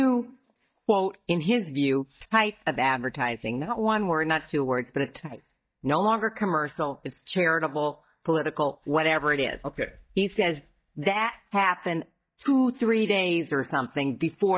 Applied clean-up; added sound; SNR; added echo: neural mask model DeepFilterNet 3.